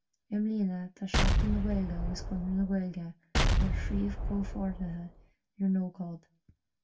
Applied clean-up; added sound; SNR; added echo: none; Explosion; -4 dB; reverberation time 0.2 s.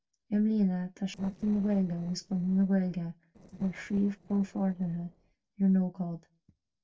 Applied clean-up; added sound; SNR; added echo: neural separator model SepFormer DNS4.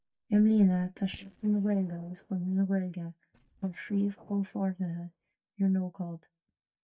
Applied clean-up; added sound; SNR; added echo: neural mask model DeepFilterNet 3.